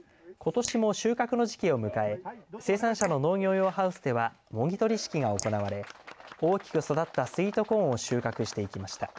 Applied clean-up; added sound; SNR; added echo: neural mask model Resemble Enhance denoiser.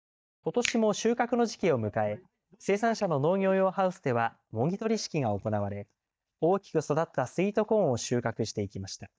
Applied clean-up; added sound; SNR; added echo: neural mask model DeepFilterNet 3.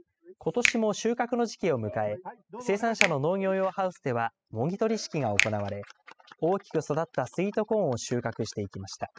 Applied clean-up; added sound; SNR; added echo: classical method spectral subtraction.